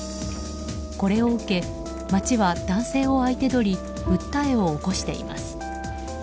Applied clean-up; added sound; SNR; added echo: none; Bowed string instrument; 12 dB; none.